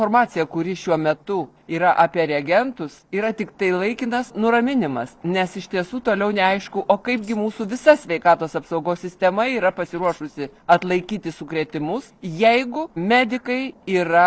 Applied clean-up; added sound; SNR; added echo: neural separator model SepFormer DNS4.